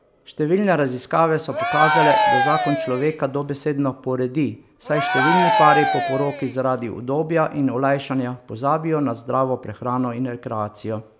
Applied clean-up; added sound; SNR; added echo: none; Cheering; -1 dB; none.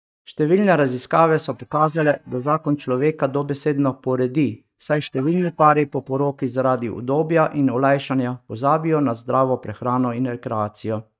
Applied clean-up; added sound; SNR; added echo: neural mask model DeepFilterNet 3.